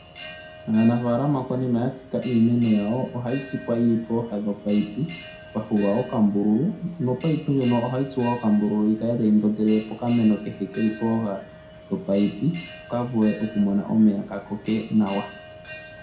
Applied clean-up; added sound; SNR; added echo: none; Bell; 18 dB; reverberation time 0.4 s.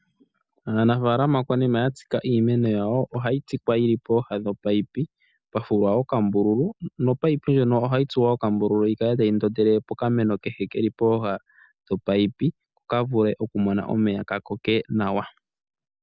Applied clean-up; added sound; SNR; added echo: none; none; none; none.